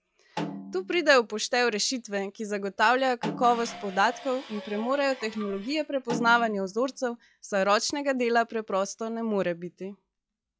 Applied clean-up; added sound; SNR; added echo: classical method log-MMSE.